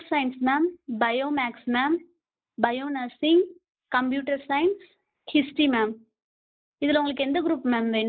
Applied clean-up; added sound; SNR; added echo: neural mask model Resemble Enhance denoiser.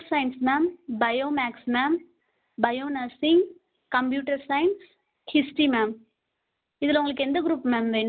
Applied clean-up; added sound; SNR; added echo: none; none; none; none.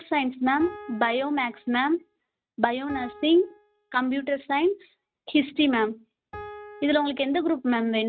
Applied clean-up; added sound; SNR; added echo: neural mask model RNNoise.